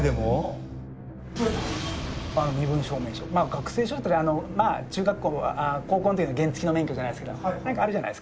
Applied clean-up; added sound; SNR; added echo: none; Musical instrument; 10 dB; none.